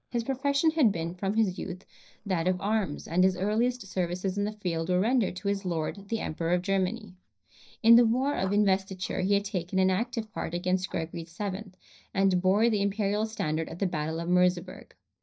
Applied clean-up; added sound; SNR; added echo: neural mask model DeepFilterNet 3.